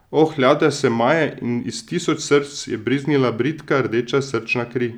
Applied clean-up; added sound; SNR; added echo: none; none; none; none.